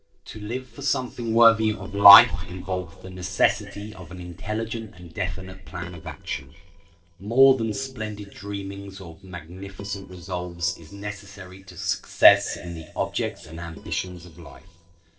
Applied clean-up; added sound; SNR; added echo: neural separator model SepFormer DNS4.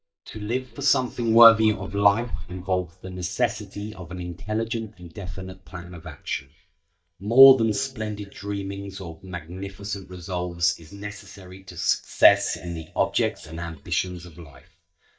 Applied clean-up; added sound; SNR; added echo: neural mask model DeepFilterNet 3.